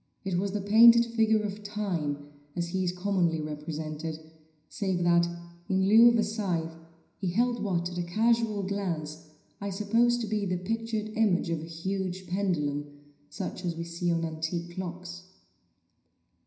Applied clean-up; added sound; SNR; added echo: none; none; none; reverberation time 0.9 s.